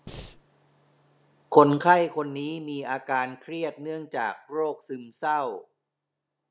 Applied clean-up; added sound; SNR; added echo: none; Breathing; 15 dB; none.